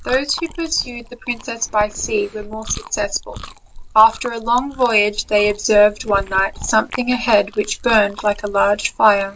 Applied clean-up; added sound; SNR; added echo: none; Chewing, mastication; 15 dB; none.